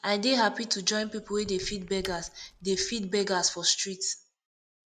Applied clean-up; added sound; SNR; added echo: none; Shatter / Crushing; 19 dB; none.